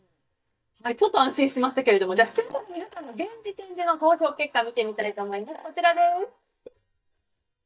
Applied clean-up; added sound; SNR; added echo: neural mask model DeepFilterNet 3.